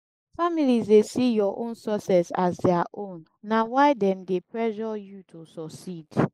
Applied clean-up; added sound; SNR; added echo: neural mask model Resemble Enhance denoiser.